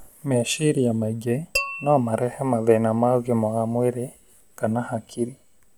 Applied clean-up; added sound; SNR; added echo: none; Tap / Glass; 10 dB; none.